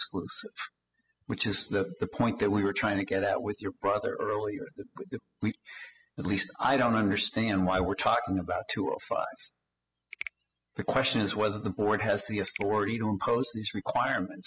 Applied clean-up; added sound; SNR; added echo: classical method spectral subtraction.